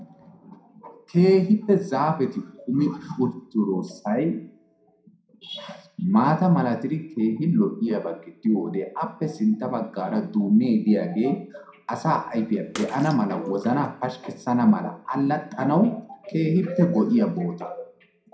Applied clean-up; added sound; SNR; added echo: none; Bathtub (filling or washing) / Water / Splash, splatter; 19 dB; reverberation time 0.4 s.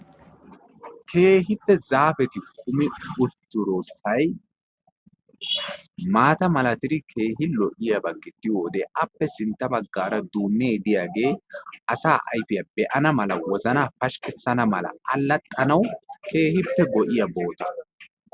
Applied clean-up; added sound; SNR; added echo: none; none; none; none.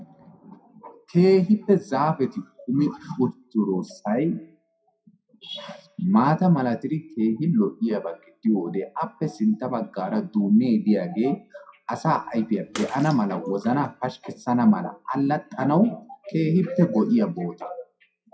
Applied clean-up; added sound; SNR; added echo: classical method WPE with log-MMSE.